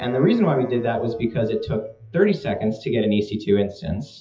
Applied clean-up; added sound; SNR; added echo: classical method WPE with log-MMSE.